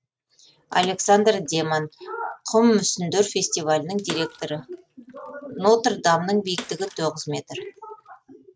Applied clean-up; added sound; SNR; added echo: neural mask model RNNoise.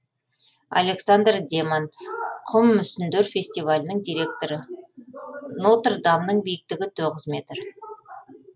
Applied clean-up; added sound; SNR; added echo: none; none; none; none.